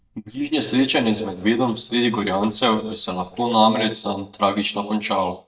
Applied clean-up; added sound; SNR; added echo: neural mask model DeepFilterNet 3.